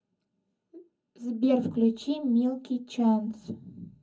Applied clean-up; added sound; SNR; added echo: none; none; none; reverberation time 0.4 s.